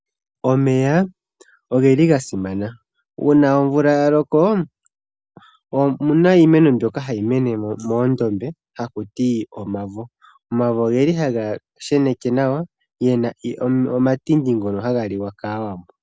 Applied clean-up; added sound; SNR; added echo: none; none; none; none.